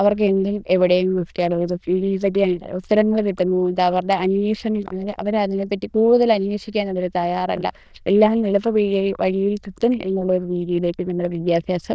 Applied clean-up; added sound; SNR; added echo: neural diffusion model UNIVERSE++.